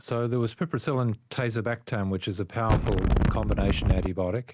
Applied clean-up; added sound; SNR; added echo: none; Wind; -5 dB; none.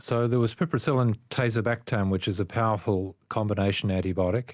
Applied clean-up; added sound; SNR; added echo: none; none; none; none.